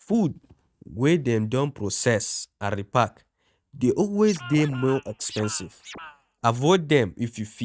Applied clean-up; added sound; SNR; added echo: neural mask model RNNoise.